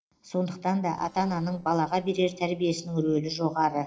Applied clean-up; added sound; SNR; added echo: neural separator model SepFormer DNS4.